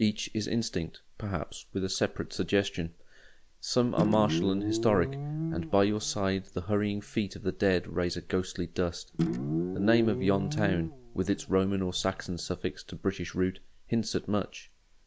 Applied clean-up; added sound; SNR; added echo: none; Guitar; 4 dB; none.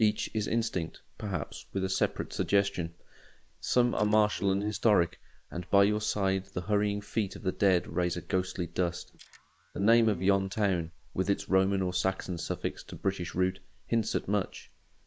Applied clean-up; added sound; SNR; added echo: neural mask model Resemble Enhance denoiser.